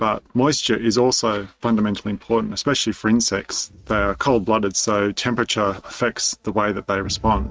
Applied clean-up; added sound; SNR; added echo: neural mask model RNNoise.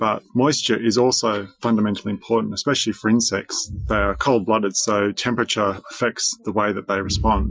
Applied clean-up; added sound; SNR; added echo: classical method Wiener filter.